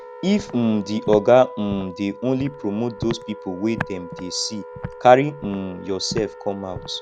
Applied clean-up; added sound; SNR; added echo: none; Wind instrument, woodwind instrument + Walk, footsteps; 13 dB; none.